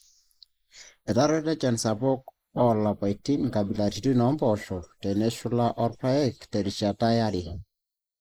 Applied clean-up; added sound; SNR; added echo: neural mask model Resemble Enhance denoiser.